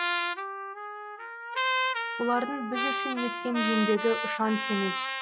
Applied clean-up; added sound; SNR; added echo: classical method log-MMSE.